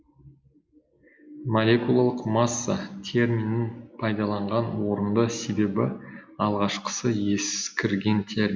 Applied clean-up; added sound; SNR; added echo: none; none; none; none.